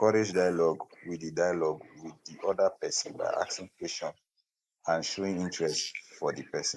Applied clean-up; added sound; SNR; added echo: neural mask model Resemble Enhance denoiser.